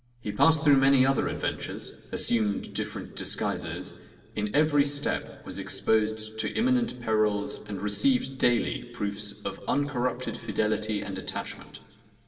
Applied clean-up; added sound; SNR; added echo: none; none; none; reverberation time 1.7 s.